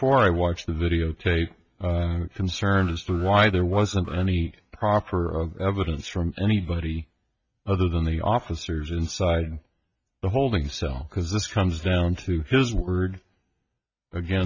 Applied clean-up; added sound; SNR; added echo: neural mask model RNNoise.